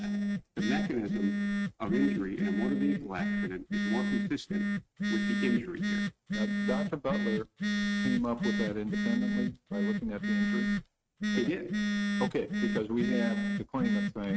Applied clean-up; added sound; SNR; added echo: neural mask model RNNoise.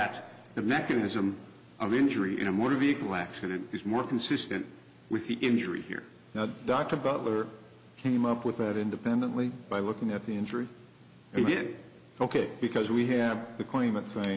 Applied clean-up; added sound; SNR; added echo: none; none; none; none.